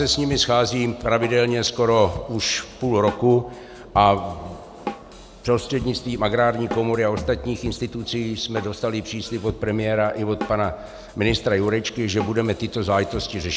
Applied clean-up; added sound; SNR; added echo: none; Drum kit; 15 dB; none.